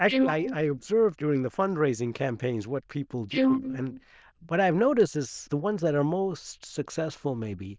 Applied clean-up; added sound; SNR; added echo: neural diffusion model UNIVERSE++.